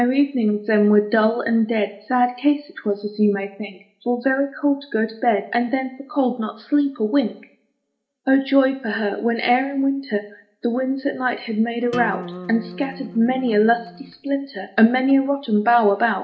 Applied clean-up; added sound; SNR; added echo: none; Acoustic guitar; 14 dB; reverberation time 0.4 s.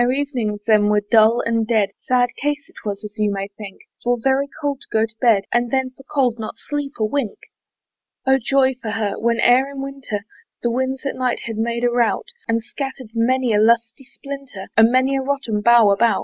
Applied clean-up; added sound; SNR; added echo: none; none; none; none.